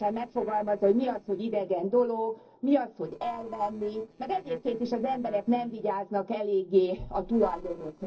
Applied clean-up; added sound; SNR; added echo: neural separator model SepFormer DNS4.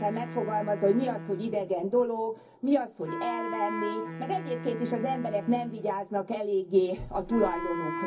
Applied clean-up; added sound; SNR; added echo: none; Wind instrument, woodwind instrument; 9 dB; reverberation time 0.4 s.